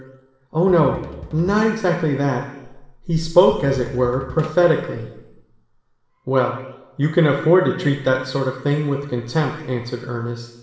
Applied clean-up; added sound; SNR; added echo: none; Drum kit; 18 dB; reverberation time 1.1 s.